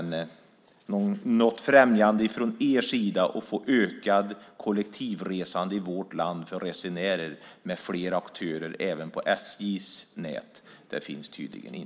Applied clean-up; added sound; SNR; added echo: none; none; none; none.